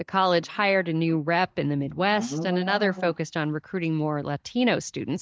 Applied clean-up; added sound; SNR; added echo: neural mask model DeepFilterNet 3.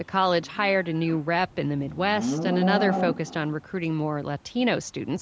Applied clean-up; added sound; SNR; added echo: none; Livestock, farm animals, working animals; 7 dB; none.